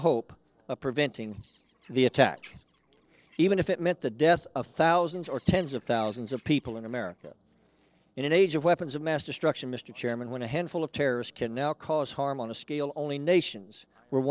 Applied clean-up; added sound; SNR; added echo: neural separator model SepFormer DNS4.